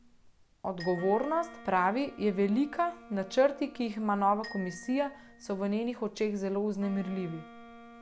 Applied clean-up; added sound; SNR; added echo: none; Glockenspiel + Wind instrument, woodwind instrument; 19 dB; none.